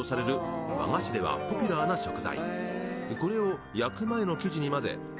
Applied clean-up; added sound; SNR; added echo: none; none; none; none.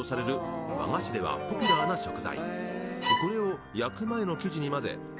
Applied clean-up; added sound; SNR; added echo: none; Bowed string instrument; 1 dB; none.